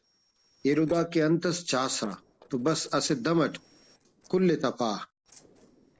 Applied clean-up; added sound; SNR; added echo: neural separator model SepFormer DNS4.